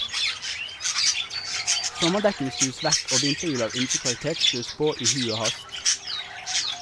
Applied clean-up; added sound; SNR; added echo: none; Chirp, tweet; -3 dB; none.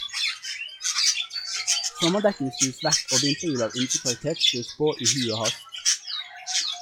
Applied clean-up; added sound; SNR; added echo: classical method log-MMSE.